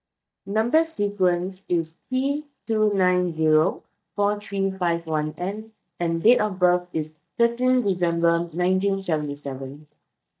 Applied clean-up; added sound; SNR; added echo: neural mask model DeepFilterNet 3.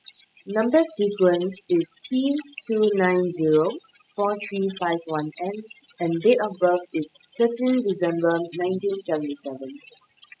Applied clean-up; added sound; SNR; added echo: classical method spectral subtraction.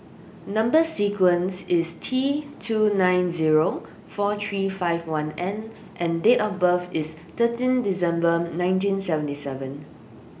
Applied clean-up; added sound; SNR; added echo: none; none; none; none.